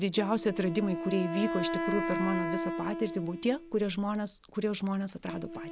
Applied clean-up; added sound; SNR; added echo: none; Wind instrument, woodwind instrument; 5 dB; none.